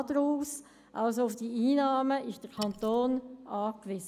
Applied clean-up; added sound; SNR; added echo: none; Wood; 17 dB; none.